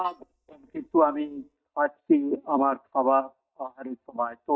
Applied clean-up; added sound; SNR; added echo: neural mask model DeepFilterNet 3.